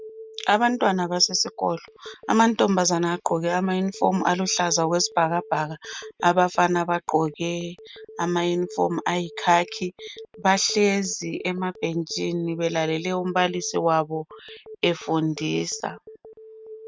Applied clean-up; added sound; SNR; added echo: neural mask model RNNoise.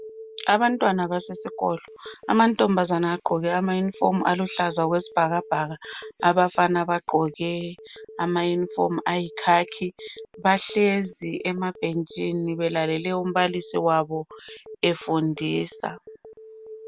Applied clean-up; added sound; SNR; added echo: none; Telephone; 19 dB; none.